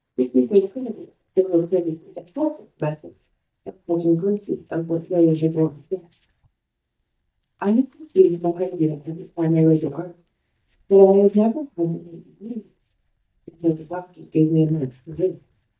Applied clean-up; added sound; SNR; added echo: neural mask model DeepFilterNet 3.